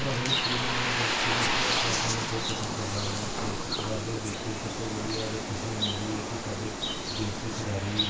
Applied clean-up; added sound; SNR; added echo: none; Bird; -3 dB; reverberation time 0.2 s.